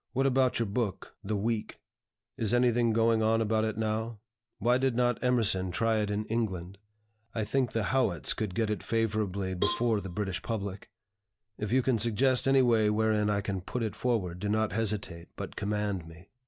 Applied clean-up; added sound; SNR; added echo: none; Cowbell; 10 dB; none.